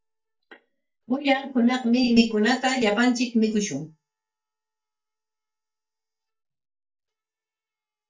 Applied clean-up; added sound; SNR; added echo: neural mask model DeepFilterNet 3.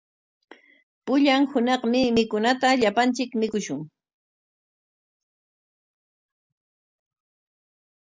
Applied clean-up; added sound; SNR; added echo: none; none; none; none.